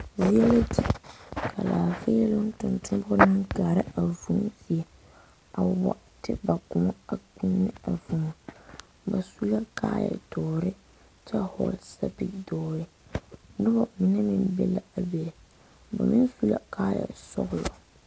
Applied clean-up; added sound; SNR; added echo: none; none; none; none.